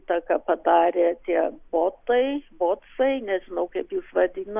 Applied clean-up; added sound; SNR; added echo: none; none; none; none.